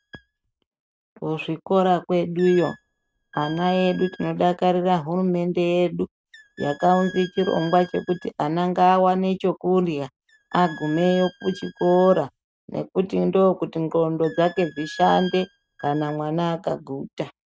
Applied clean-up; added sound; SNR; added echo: neural mask model RNNoise.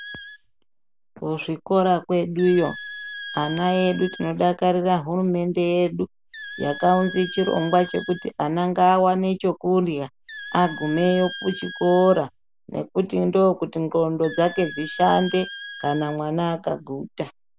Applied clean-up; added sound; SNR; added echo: none; Squeak; 16 dB; none.